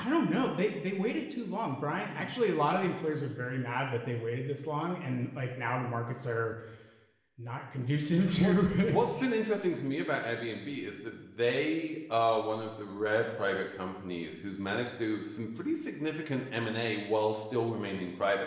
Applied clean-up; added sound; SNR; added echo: none; none; none; reverberation time 0.9 s.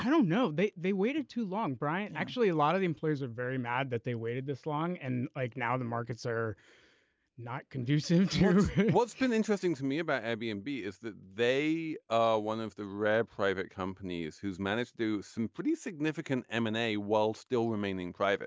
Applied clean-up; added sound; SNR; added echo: none; none; none; none.